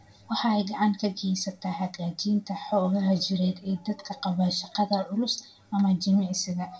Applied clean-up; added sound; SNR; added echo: none; none; none; reverberation time 0.2 s.